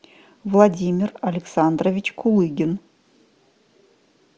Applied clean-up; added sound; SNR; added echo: none; none; none; none.